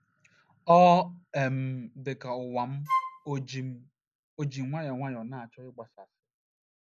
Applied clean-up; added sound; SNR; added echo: none; Wind instrument, woodwind instrument; 2 dB; none.